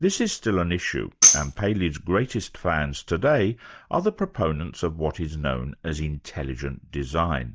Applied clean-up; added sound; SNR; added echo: neural mask model DeepFilterNet 3.